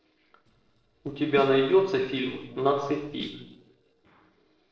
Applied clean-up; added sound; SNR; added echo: neural separator model SepFormer DNS4.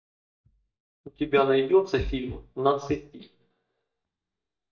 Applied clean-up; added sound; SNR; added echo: neural mask model DeepFilterNet 3.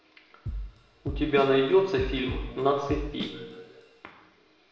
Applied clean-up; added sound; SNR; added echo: none; Drum kit; 9 dB; reverberation time 0.9 s.